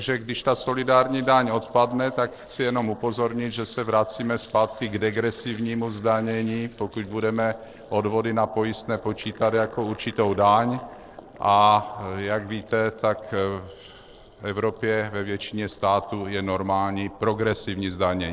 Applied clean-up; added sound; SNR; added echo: neural separator model SepFormer DNS4.